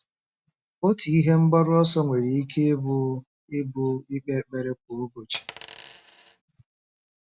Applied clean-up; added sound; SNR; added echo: none; Coin (dropping); 13 dB; none.